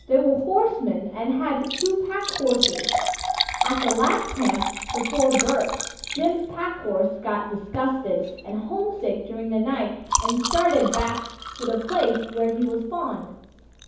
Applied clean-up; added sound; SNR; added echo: none; Liquid; 6 dB; reverberation time 0.9 s.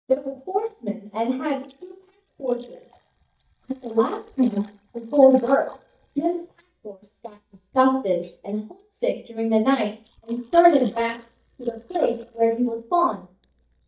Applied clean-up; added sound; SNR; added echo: neural mask model DeepFilterNet 3.